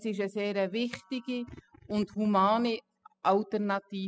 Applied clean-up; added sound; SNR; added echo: classical method spectral subtraction.